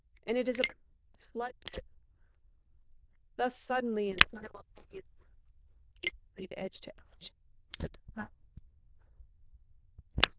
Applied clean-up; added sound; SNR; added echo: neural diffusion model UNIVERSE++.